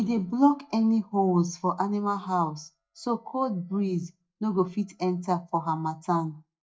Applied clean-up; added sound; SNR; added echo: neural mask model DeepFilterNet 3.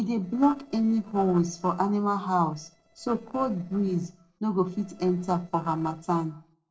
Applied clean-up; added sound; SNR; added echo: neural separator model SepFormer DNS4.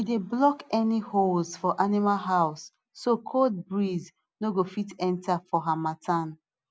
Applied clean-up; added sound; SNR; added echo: none; none; none; none.